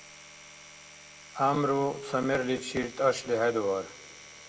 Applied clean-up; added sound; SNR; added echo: none; Domestic sounds, home sounds; 19 dB; reverberation time 0.6 s.